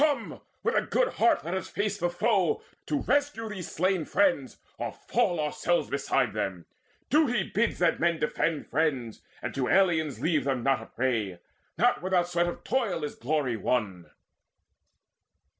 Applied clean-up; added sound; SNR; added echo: neural separator model SepFormer DNS4.